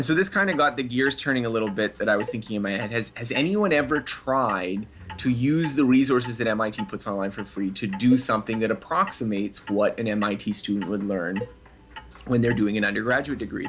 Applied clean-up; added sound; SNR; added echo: none; Cowbell + Clock; 18 dB; none.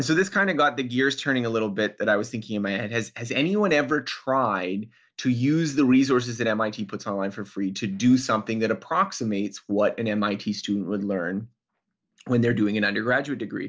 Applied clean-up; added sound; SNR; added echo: none; none; none; none.